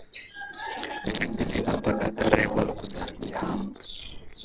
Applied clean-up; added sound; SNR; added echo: neural separator model SepFormer DNS4.